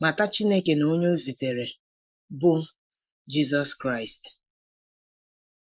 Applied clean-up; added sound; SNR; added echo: neural mask model Resemble Enhance denoiser.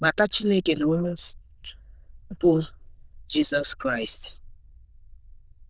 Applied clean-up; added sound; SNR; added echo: neural diffusion model UNIVERSE++.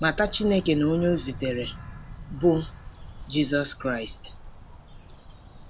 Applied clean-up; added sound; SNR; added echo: none; Bird vocalization, bird call, bird song; 13 dB; none.